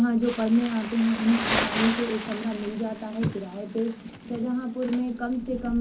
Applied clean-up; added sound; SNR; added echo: none; Crumpling, crinkling; 8 dB; reverberation time 0.4 s.